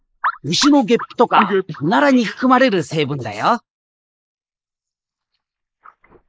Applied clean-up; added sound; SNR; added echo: neural mask model Resemble Enhance denoiser.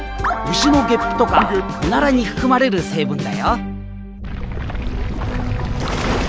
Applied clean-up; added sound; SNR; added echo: none; Bass guitar; 18 dB; none.